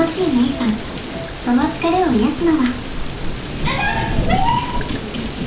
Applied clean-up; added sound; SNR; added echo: none; Thunder / Rain; 4 dB; reverberation time 0.4 s.